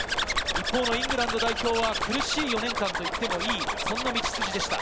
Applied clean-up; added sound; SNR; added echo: none; Zipper (clothing); 0 dB; none.